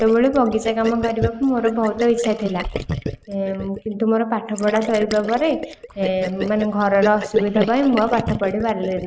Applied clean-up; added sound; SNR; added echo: neural mask model Resemble Enhance denoiser.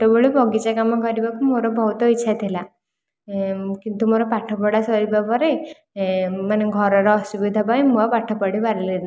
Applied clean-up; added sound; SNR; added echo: none; none; none; none.